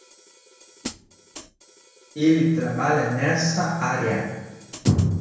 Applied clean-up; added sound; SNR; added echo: none; Hi-hat; 19 dB; reverberation time 1.0 s.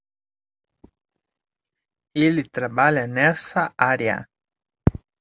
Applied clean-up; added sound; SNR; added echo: none; none; none; none.